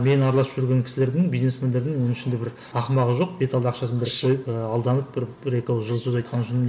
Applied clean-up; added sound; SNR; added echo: neural mask model Resemble Enhance denoiser.